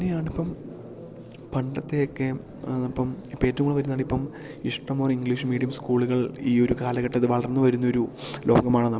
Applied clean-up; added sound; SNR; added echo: none; none; none; none.